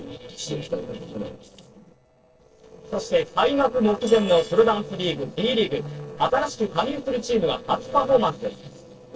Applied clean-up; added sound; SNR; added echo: neural separator model SepFormer DNS4.